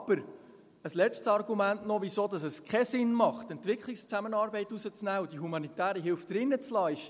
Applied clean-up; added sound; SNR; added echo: none; none; none; none.